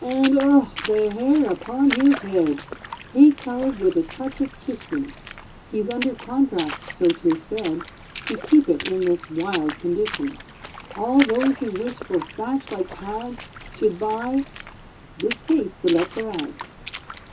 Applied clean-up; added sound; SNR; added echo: none; Water / Splash, splatter; 12 dB; reverberation time 0.2 s.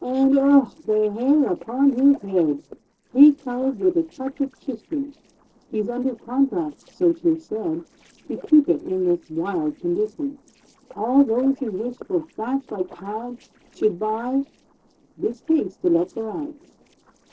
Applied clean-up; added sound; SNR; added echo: neural separator model SepFormer DNS4.